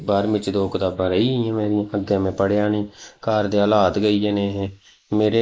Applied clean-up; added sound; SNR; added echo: neural mask model Resemble Enhance denoiser.